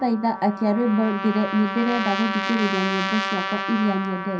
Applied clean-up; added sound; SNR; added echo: none; Trumpet; 5 dB; reverberation time 0.2 s.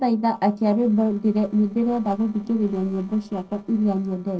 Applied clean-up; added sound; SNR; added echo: neural separator model SepFormer DNS4.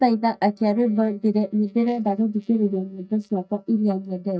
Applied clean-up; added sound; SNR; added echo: neural mask model DeepFilterNet 3.